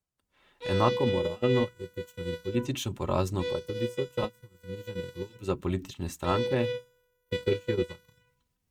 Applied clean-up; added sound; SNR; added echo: neural mask model RNNoise.